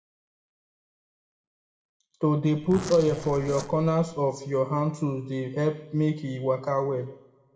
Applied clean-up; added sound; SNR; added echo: none; Zipper (clothing); 11 dB; reverberation time 0.7 s.